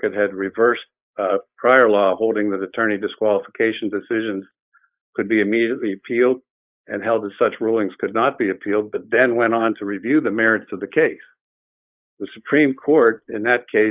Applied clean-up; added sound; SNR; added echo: neural mask model Resemble Enhance denoiser.